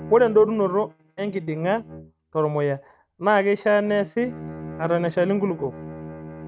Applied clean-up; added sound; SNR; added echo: neural mask model RNNoise.